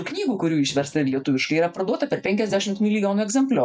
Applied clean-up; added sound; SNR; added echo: neural mask model DeepFilterNet 3.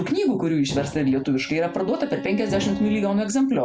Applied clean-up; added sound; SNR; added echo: none; Bowed string instrument + Explosion; 12 dB; none.